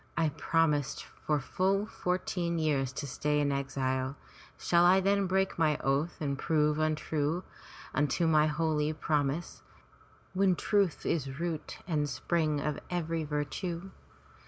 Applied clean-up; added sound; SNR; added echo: none; none; none; none.